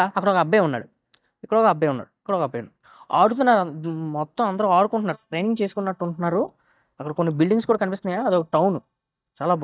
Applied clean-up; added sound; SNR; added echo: neural mask model DeepFilterNet 3.